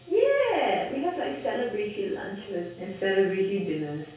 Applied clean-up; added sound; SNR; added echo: none; none; none; reverberation time 0.6 s.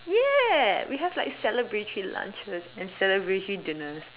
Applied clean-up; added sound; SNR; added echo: none; none; none; none.